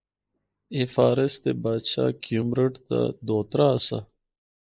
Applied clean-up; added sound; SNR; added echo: neural mask model Resemble Enhance denoiser.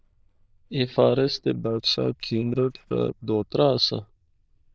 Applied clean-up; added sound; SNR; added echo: neural diffusion model UNIVERSE++.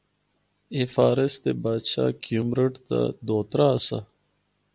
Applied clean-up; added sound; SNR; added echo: none; none; none; none.